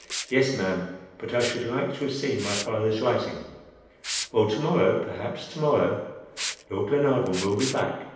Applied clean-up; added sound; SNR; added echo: none; Liquid; 12 dB; reverberation time 0.9 s.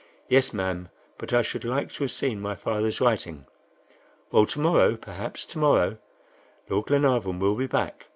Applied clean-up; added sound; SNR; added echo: none; none; none; none.